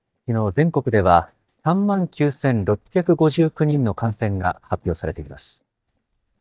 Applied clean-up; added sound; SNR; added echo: neural mask model DeepFilterNet 3.